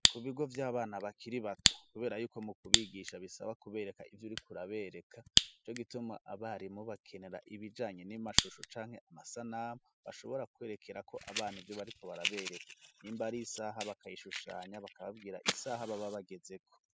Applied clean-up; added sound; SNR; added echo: classical method spectral subtraction.